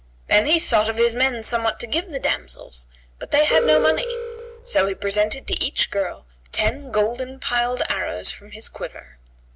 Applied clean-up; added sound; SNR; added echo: none; Alarm; 4 dB; none.